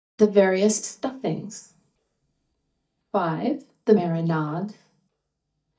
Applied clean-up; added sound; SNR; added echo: neural mask model DeepFilterNet 3.